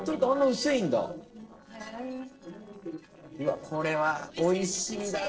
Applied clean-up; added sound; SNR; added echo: neural separator model SepFormer DNS4.